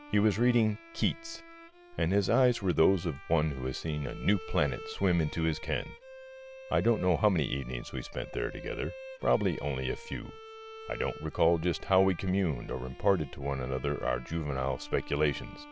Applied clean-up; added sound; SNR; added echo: none; Bowed string instrument; 18 dB; none.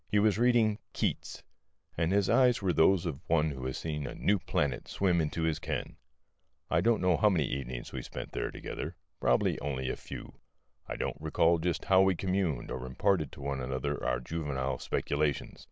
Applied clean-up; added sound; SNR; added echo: none; none; none; none.